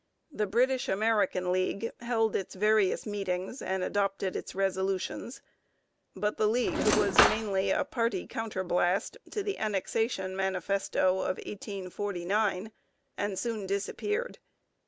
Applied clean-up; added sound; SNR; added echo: none; Cutlery, silverware / Drawer open or close; -2 dB; none.